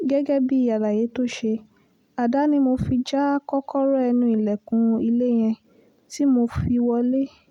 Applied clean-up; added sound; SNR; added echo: none; none; none; none.